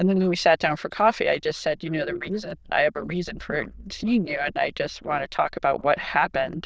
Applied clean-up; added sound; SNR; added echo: neural diffusion model UNIVERSE++.